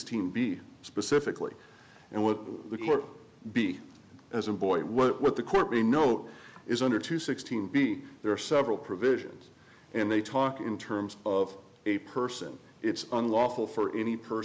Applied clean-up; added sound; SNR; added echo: none; none; none; none.